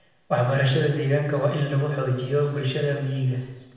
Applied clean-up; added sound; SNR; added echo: none; none; none; reverberation time 0.9 s.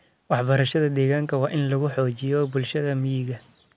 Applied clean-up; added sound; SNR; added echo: none; none; none; none.